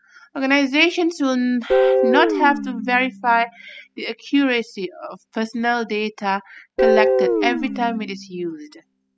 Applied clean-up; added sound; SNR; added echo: classical method spectral subtraction.